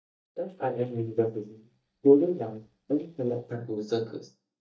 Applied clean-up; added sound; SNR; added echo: neural mask model DeepFilterNet 3.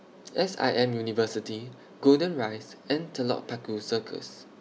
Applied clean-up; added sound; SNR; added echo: none; none; none; none.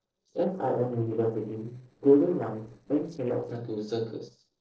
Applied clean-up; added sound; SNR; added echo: neural separator model SepFormer DNS4.